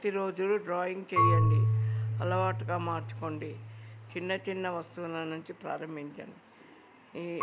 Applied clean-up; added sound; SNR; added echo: none; Marimba, xylophone / Wood; -2 dB; none.